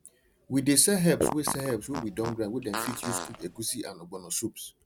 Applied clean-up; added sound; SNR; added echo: none; Fart; 5 dB; none.